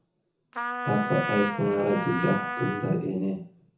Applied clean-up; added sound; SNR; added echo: none; Trumpet; 5 dB; reverberation time 0.6 s.